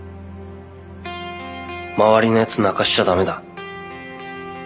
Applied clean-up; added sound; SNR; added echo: none; none; none; none.